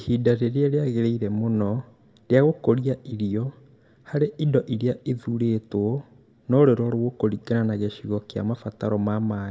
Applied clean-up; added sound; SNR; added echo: none; none; none; reverberation time 0.6 s.